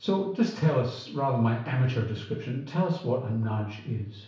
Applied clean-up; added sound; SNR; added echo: none; none; none; reverberation time 0.6 s.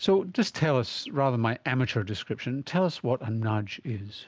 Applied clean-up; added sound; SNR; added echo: none; none; none; none.